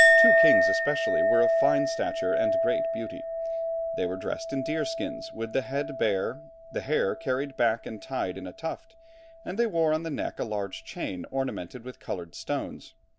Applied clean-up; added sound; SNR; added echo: none; Chink, clink; -3 dB; none.